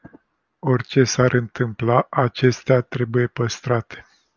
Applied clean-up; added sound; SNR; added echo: none; none; none; none.